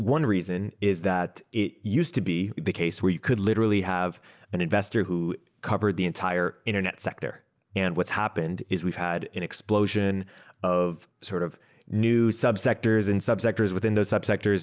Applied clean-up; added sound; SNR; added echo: none; none; none; none.